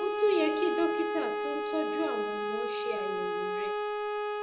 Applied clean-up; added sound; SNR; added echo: none; Bowed string instrument; -2 dB; none.